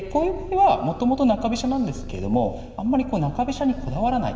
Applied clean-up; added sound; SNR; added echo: none; Purr; 13 dB; reverberation time 2.0 s.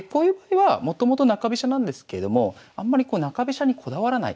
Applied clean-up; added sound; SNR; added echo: none; none; none; none.